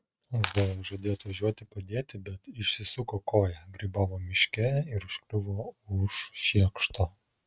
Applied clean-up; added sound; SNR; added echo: neural mask model RNNoise.